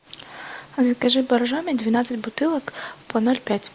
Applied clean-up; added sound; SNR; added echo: none; none; none; none.